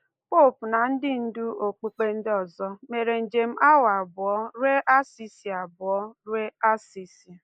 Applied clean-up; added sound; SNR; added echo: neural mask model Resemble Enhance denoiser.